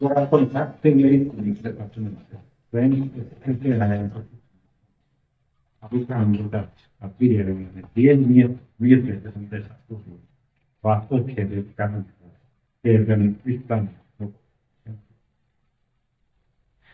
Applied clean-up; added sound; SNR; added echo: neural mask model DeepFilterNet 3.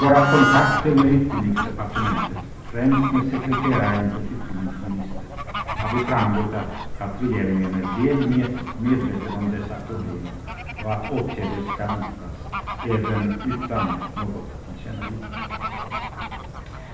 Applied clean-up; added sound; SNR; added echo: none; Bird / Fowl; 5 dB; reverberation time 0.9 s.